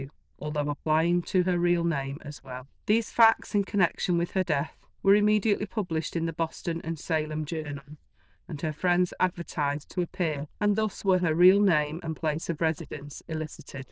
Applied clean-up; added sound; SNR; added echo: neural diffusion model UNIVERSE++.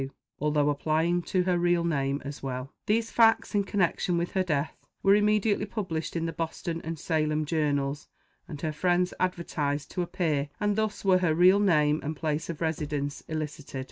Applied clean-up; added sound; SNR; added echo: neural mask model DeepFilterNet 3.